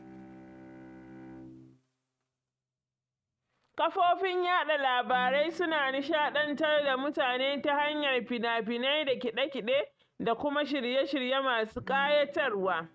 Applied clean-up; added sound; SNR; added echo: neural mask model RNNoise.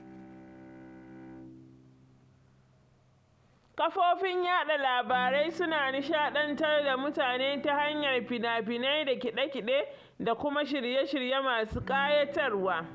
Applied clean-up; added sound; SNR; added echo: none; Bowed string instrument; 19 dB; none.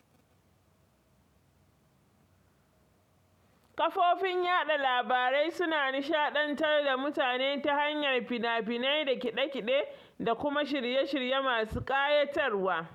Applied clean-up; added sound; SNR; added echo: none; none; none; none.